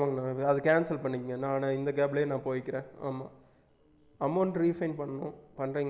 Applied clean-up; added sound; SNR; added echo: none; none; none; none.